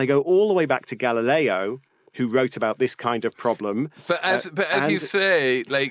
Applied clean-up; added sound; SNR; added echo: neural mask model Resemble Enhance denoiser.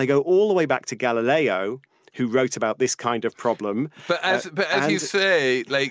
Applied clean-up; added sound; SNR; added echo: none; none; none; none.